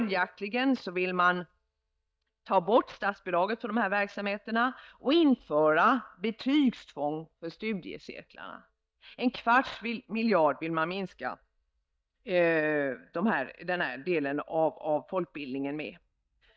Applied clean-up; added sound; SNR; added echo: neural mask model DeepFilterNet 3.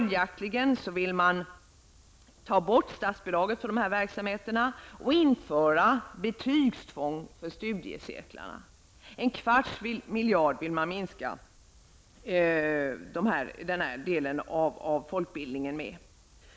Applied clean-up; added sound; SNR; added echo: none; none; none; none.